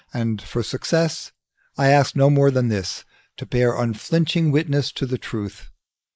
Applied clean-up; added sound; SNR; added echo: neural mask model Resemble Enhance denoiser.